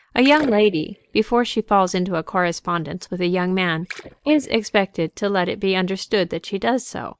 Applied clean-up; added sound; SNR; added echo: neural mask model DeepFilterNet 3.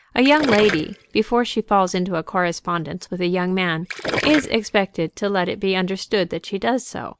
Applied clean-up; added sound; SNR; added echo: none; Gurgling; 11 dB; none.